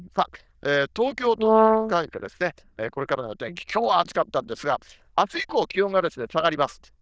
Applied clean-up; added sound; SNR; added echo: neural diffusion model UNIVERSE++.